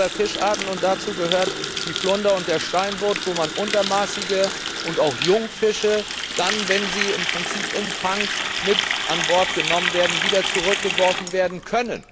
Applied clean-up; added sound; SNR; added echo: none; Water tap, faucet; 3 dB; none.